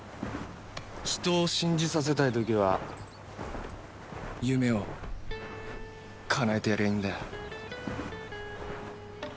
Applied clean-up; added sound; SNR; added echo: none; Walk, footsteps; 9 dB; none.